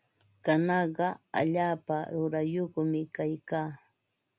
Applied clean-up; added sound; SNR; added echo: none; none; none; none.